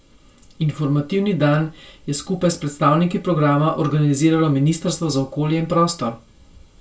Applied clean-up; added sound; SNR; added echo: none; none; none; reverberation time 0.2 s.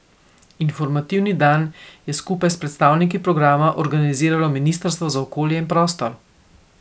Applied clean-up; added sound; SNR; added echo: none; none; none; none.